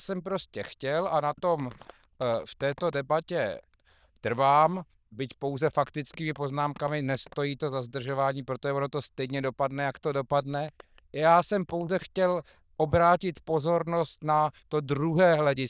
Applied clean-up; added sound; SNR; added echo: neural diffusion model UNIVERSE++.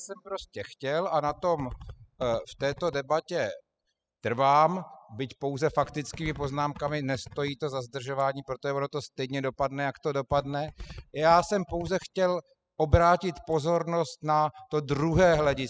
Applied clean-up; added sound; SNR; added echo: classical method spectral subtraction.